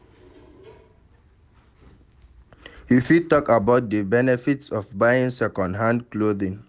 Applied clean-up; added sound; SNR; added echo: none; none; none; none.